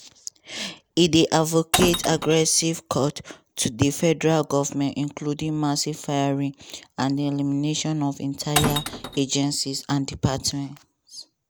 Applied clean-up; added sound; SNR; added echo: none; Glass; 4 dB; none.